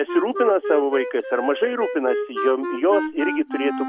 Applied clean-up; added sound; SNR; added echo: none; Wind instrument, woodwind instrument; 6 dB; none.